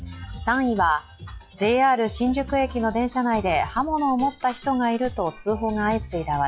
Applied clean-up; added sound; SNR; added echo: classical method log-MMSE.